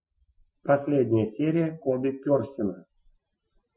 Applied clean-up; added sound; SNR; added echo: classical method Wiener filter.